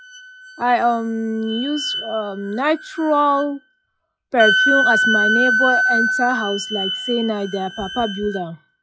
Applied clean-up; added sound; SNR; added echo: classical method log-MMSE.